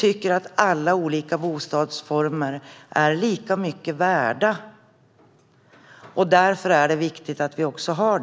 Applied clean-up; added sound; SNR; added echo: none; none; none; none.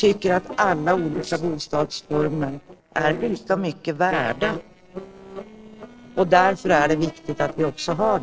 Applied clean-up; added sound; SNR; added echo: neural separator model SepFormer DNS4.